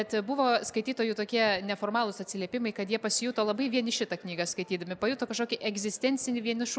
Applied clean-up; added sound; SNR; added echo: none; none; none; none.